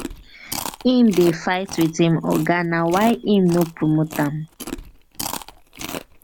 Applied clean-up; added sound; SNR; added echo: none; Chewing, mastication; 14 dB; none.